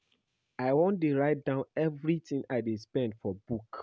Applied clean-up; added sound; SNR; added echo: none; none; none; none.